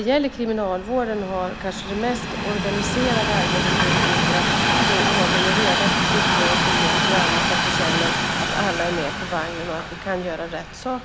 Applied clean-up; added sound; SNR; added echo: none; Train; -4 dB; none.